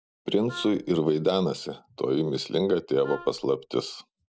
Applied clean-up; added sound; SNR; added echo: none; Wind instrument, woodwind instrument; 18 dB; none.